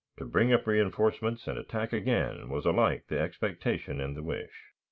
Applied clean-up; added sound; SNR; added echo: none; none; none; none.